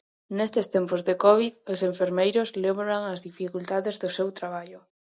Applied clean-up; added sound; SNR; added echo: none; none; none; none.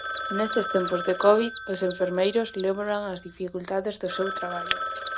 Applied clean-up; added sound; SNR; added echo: none; Telephone + Mechanisms; 8 dB; none.